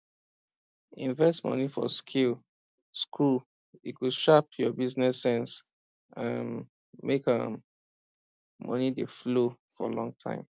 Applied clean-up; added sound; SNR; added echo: none; none; none; none.